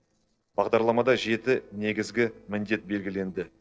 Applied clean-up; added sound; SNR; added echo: neural separator model SepFormer DNS4.